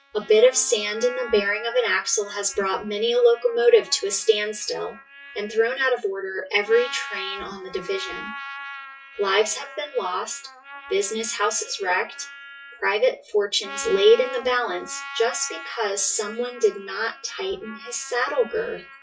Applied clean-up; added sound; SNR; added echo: classical method WPE with log-MMSE.